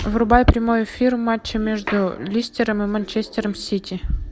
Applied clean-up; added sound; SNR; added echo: none; none; none; none.